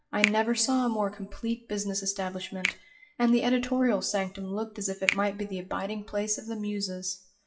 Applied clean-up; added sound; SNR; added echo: classical method WPE with log-MMSE.